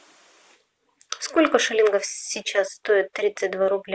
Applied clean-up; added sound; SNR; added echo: none; none; none; none.